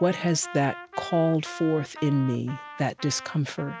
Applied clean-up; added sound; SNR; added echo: none; Trumpet; 15 dB; none.